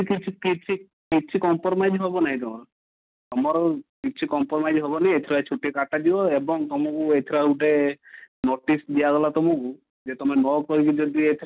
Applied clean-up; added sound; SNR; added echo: none; none; none; none.